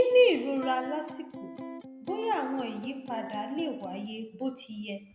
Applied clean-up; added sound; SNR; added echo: none; Electric guitar; 13 dB; none.